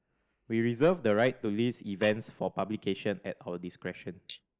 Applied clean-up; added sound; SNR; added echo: neural mask model Resemble Enhance denoiser.